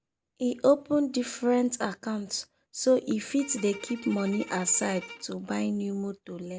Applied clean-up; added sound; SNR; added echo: none; Bowed string instrument; 18 dB; none.